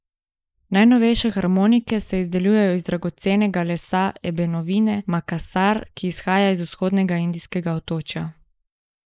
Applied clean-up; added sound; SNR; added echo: neural mask model Resemble Enhance denoiser.